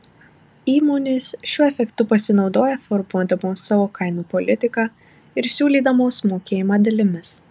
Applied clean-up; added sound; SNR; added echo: none; none; none; none.